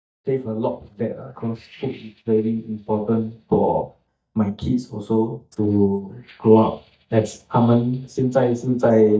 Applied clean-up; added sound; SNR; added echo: neural mask model DeepFilterNet 3.